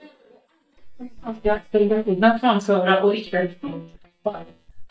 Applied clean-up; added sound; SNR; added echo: neural mask model DeepFilterNet 3.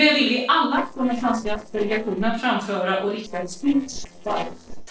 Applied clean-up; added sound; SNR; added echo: neural separator model SepFormer DNS4.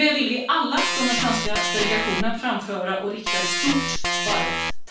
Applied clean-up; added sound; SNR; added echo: none; Organ; -1 dB; reverberation time 0.3 s.